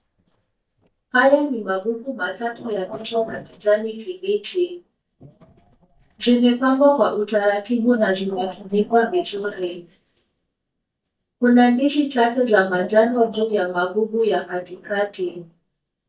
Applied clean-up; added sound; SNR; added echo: neural mask model DeepFilterNet 3.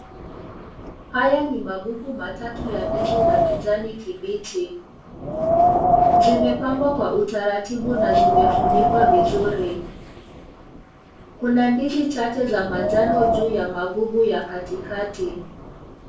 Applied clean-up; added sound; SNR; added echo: none; Wind; -1 dB; reverberation time 0.3 s.